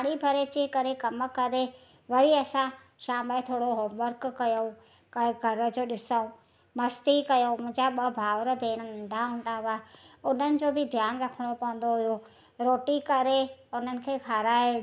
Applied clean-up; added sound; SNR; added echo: none; none; none; none.